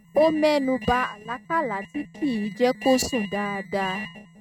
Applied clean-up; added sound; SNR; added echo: neural mask model RNNoise.